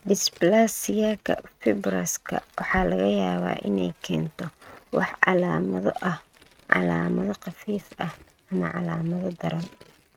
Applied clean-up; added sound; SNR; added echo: neural mask model RNNoise.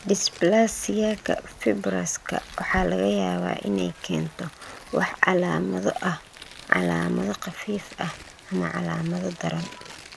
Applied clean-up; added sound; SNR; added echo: none; Rain + Tearing; 18 dB; none.